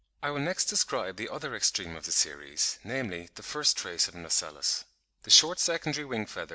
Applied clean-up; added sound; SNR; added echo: none; none; none; none.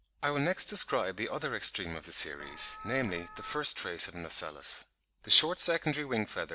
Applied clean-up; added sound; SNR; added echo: none; Alarm; 16 dB; none.